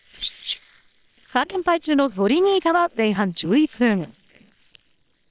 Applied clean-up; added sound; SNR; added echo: neural separator model SepFormer WHAM!.